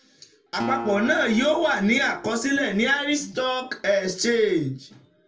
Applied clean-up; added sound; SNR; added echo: none; Acoustic guitar; 13 dB; reverberation time 0.2 s.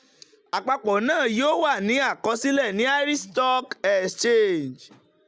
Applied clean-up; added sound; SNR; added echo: none; none; none; none.